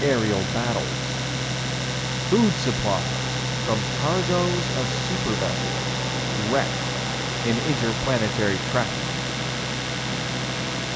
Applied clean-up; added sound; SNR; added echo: none; Domestic sounds, home sounds + Traffic noise, roadway noise; -2 dB; none.